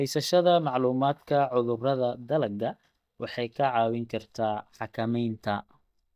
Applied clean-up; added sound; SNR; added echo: neural mask model DeepFilterNet 3.